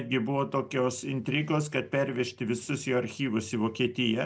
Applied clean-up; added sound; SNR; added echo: none; none; none; none.